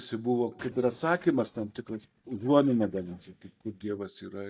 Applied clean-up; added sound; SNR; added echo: neural mask model DeepFilterNet 3.